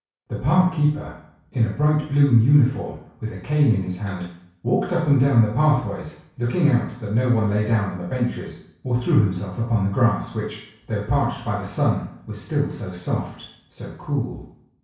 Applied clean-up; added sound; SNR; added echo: none; none; none; reverberation time 0.6 s.